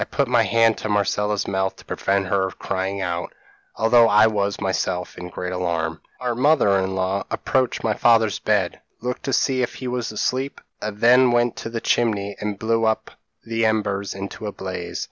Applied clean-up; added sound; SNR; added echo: none; none; none; none.